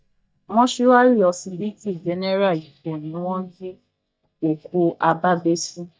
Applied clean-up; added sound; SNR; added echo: neural mask model DeepFilterNet 3.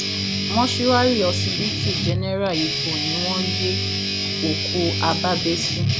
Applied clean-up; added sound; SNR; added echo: none; Guitar; -1 dB; none.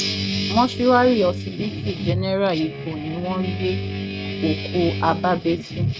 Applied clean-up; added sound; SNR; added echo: neural mask model RNNoise.